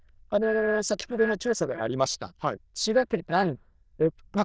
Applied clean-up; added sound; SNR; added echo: neural diffusion model UNIVERSE++.